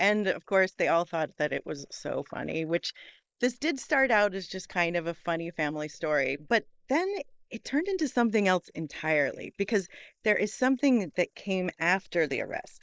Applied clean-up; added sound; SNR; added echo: neural mask model Resemble Enhance denoiser.